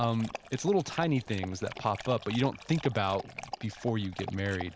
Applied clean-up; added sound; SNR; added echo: none; Dog; 13 dB; none.